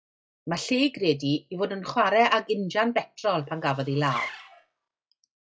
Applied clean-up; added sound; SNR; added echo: classical method log-MMSE.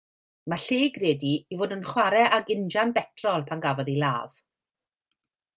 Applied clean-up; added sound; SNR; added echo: none; none; none; none.